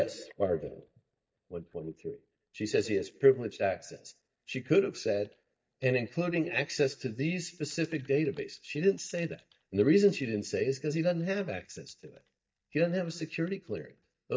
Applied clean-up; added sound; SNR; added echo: neural mask model DeepFilterNet 3.